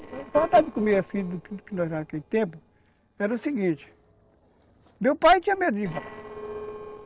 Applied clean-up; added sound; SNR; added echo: neural separator model SepFormer DNS4.